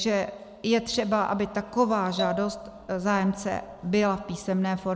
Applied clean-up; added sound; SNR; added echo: none; Marimba, xylophone; 11 dB; none.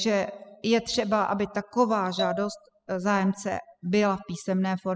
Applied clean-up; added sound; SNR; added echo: classical method spectral subtraction.